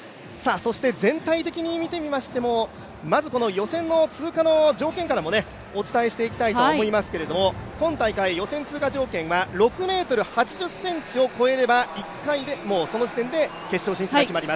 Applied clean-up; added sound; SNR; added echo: none; none; none; none.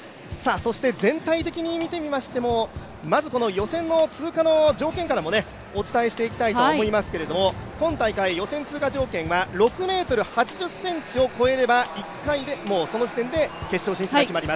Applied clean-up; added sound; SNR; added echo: none; Drum kit; 19 dB; none.